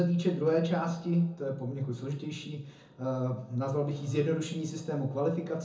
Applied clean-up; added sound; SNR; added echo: none; none; none; reverberation time 0.5 s.